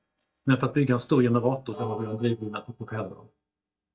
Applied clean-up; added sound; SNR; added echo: neural mask model DeepFilterNet 3.